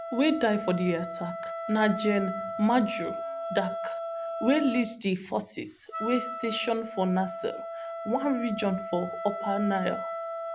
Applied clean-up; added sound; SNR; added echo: none; Wind instrument, woodwind instrument; 7 dB; none.